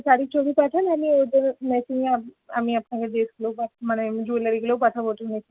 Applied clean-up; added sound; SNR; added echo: none; none; none; none.